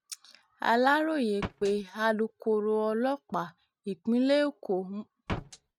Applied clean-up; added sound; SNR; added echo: neural mask model RNNoise.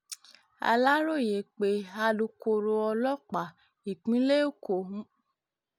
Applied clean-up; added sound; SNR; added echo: none; none; none; none.